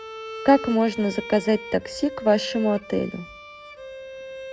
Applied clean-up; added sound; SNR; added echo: none; Bowed string instrument; 12 dB; none.